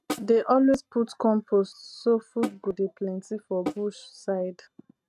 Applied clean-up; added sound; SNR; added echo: neural mask model RNNoise.